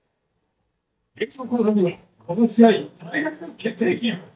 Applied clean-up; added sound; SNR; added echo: neural mask model DeepFilterNet 3.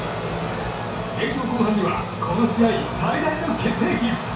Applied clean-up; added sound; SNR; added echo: none; Guitar; 11 dB; reverberation time 0.6 s.